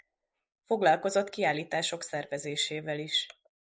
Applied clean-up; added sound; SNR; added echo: neural mask model Resemble Enhance denoiser.